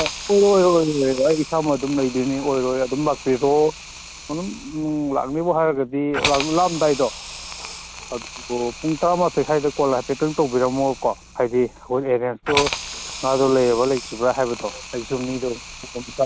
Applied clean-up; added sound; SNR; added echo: none; Hiss; 12 dB; none.